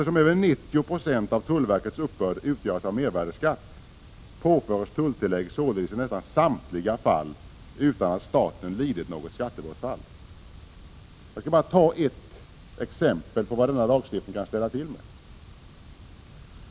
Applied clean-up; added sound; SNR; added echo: none; none; none; none.